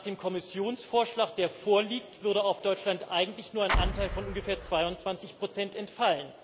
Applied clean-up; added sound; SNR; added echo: none; Explosion; 2 dB; none.